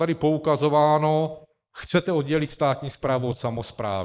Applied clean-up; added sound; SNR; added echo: neural mask model Resemble Enhance denoiser.